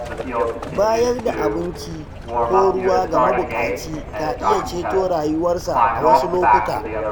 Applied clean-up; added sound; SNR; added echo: none; Livestock, farm animals, working animals; -1 dB; none.